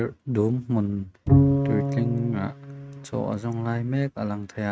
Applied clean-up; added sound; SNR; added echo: neural mask model RNNoise.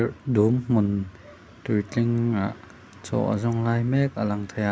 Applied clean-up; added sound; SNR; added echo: none; none; none; none.